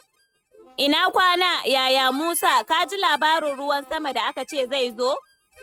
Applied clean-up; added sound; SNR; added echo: neural mask model RNNoise.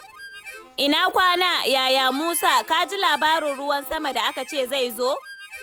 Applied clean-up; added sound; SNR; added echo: none; Harmonica; 18 dB; none.